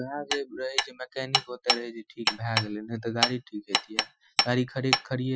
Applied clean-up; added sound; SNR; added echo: classical method Wiener filter.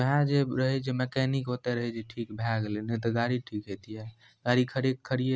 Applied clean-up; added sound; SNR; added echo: none; none; none; none.